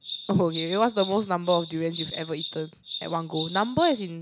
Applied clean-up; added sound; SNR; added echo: none; Bird vocalization, bird call, bird song; 11 dB; none.